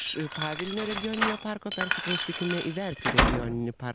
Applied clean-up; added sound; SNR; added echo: none; Glass + Slam; -2 dB; none.